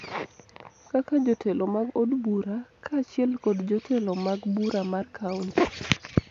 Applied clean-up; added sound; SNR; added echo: none; none; none; none.